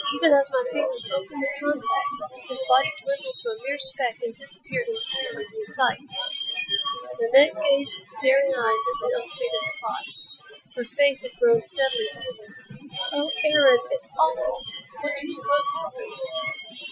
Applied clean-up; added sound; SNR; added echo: classical method Wiener filter.